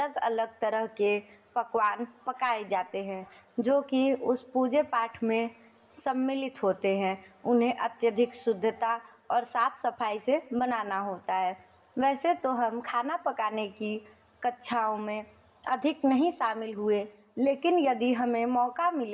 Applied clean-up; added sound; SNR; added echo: none; none; none; reverberation time 0.9 s.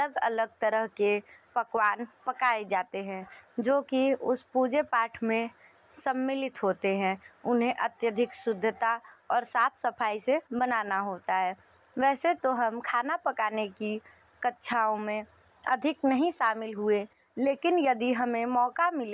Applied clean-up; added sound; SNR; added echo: none; none; none; none.